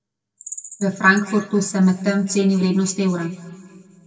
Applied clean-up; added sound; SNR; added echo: none; Bird vocalization, bird call, bird song; 19 dB; reverberation time 2.1 s.